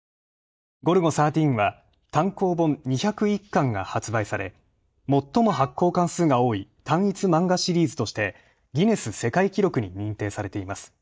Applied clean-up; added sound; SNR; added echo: neural mask model DeepFilterNet 3.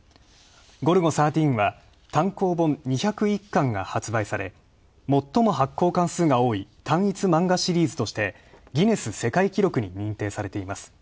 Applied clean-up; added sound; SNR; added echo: none; none; none; none.